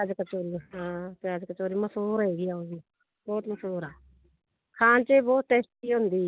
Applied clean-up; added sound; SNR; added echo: none; none; none; none.